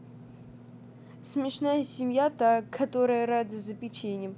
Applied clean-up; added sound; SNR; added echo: none; Engine / Mechanisms; 19 dB; none.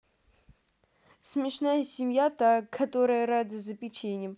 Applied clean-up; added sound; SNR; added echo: none; none; none; none.